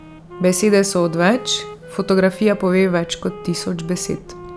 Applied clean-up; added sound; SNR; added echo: none; Wind instrument, woodwind instrument; 17 dB; none.